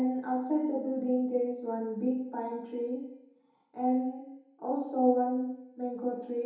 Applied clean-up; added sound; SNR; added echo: none; none; none; reverberation time 2.2 s.